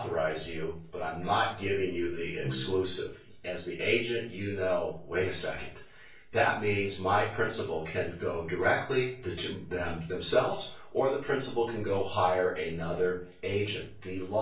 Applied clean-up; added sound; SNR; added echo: neural separator model SepFormer DNS4.